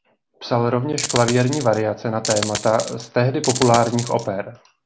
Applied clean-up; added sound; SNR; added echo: none; Coin (dropping); 7 dB; none.